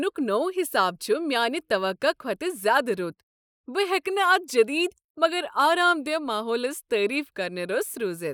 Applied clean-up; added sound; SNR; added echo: neural mask model Resemble Enhance denoiser.